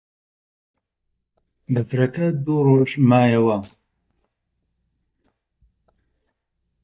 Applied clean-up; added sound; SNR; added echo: neural mask model DeepFilterNet 3.